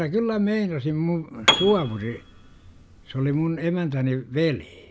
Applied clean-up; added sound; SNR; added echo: none; Piano; 3 dB; none.